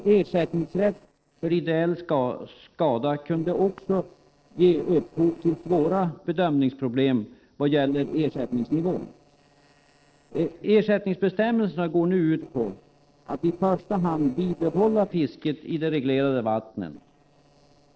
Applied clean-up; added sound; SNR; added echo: neural separator model SepFormer DNS4.